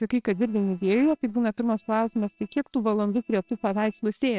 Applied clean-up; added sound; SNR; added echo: neural separator model SepFormer WHAMR!.